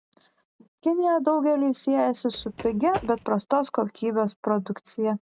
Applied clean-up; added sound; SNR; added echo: none; Run; 16 dB; none.